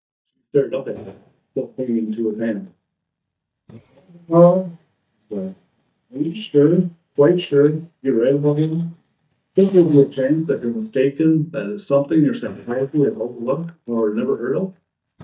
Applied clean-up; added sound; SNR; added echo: neural mask model DeepFilterNet 3.